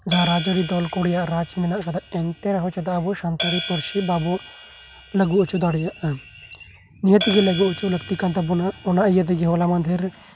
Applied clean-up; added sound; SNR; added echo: none; Hi-hat; 12 dB; none.